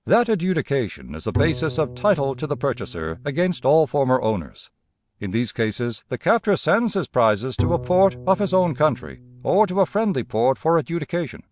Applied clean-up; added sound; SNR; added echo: none; Bowed string instrument; 10 dB; none.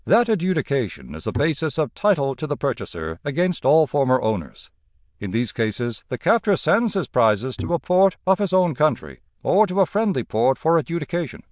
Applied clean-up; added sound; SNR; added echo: neural diffusion model UNIVERSE++.